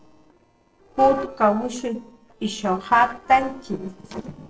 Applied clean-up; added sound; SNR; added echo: neural separator model SepFormer DNS4.